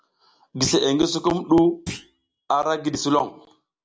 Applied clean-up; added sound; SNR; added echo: none; Thump, thud; 14 dB; none.